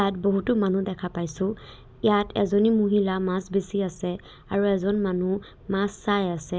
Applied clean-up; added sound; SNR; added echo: none; none; none; none.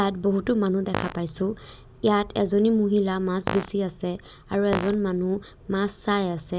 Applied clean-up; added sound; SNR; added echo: none; Fart; 5 dB; none.